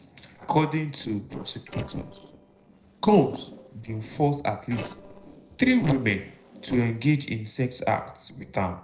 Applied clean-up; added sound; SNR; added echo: neural separator model SepFormer DNS4.